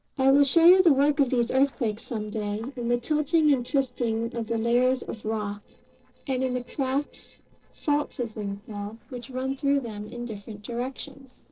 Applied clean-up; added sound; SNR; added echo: neural separator model SepFormer DNS4.